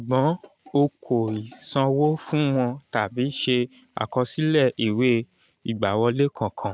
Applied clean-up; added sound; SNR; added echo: none; none; none; none.